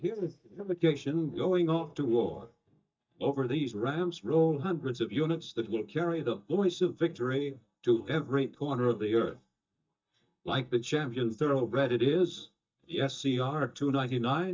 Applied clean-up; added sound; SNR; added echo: neural mask model DeepFilterNet 3.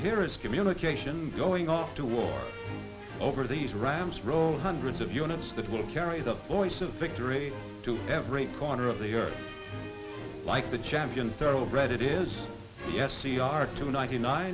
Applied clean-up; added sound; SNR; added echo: none; none; none; none.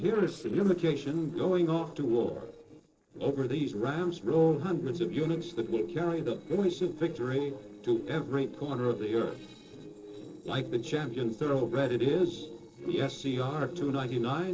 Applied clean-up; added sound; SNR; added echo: neural separator model SepFormer DNS4.